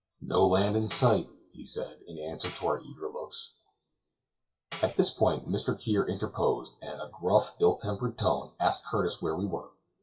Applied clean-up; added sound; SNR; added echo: classical method WPE with log-MMSE.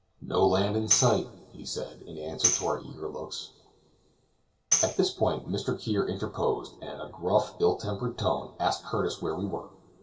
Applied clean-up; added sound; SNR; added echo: none; Tambourine; 3 dB; reverberation time 3.0 s.